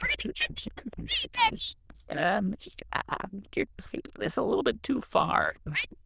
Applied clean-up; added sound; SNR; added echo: neural diffusion model UNIVERSE++.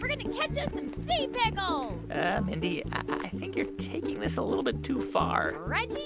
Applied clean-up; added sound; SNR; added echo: none; none; none; none.